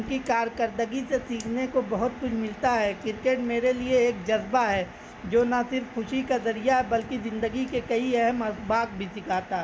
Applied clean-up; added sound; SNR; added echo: none; none; none; none.